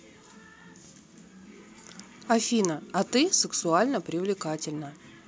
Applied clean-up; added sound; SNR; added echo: none; none; none; none.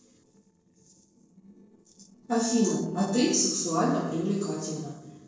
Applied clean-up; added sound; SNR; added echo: neural separator model SepFormer DNS4.